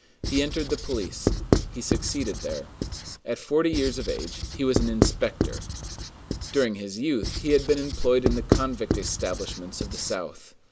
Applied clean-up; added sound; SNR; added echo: none; Writing; 0 dB; none.